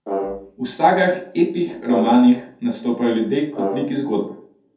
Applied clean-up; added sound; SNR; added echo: none; Brass instrument; 10 dB; reverberation time 0.5 s.